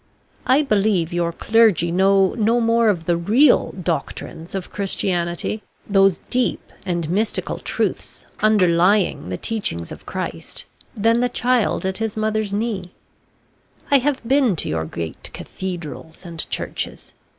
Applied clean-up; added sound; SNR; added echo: neural mask model Resemble Enhance denoiser.